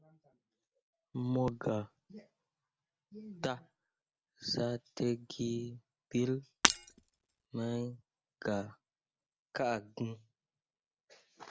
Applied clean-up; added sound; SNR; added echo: none; Shatter; -4 dB; none.